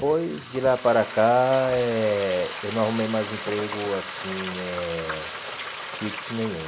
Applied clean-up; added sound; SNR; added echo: none; Frying (food); 10 dB; none.